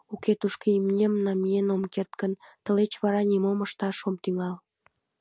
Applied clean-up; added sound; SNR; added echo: none; none; none; none.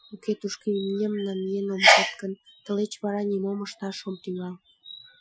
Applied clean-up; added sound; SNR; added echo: classical method Wiener filter.